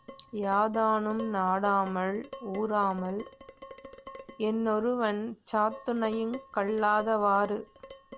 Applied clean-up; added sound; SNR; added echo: none; Dishes, pots, and pans; 18 dB; none.